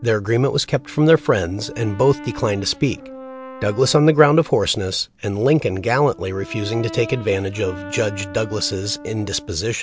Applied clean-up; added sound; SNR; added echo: none; Brass instrument; 17 dB; none.